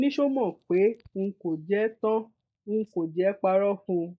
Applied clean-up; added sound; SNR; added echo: neural mask model DeepFilterNet 3.